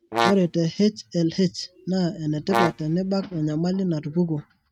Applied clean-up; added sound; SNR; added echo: neural mask model RNNoise.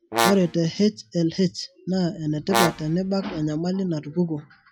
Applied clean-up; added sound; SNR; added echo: classical method log-MMSE.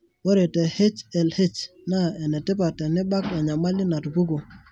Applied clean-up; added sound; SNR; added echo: none; none; none; none.